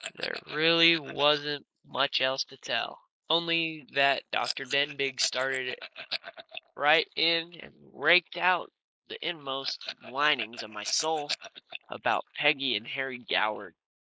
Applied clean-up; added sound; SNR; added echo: neural mask model Resemble Enhance denoiser.